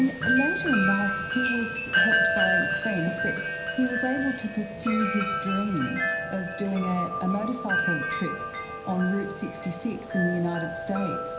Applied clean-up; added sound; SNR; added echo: none; Wind chime; 0 dB; reverberation time 0.9 s.